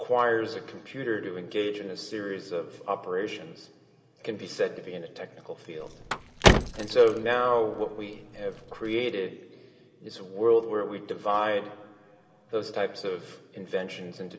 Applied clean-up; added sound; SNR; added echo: none; Car; -2 dB; reverberation time 2.7 s.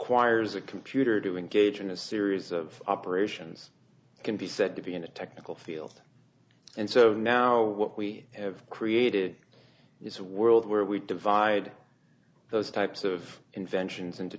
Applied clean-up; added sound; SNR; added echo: none; none; none; none.